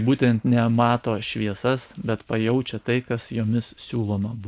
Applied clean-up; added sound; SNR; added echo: none; none; none; none.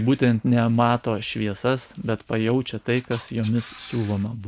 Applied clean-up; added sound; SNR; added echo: none; Camera; 16 dB; none.